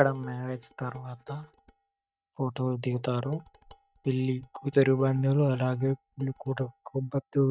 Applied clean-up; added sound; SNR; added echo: neural mask model DeepFilterNet 3.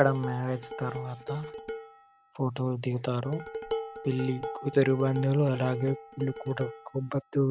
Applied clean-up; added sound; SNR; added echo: none; Dishes, pots, and pans; 10 dB; none.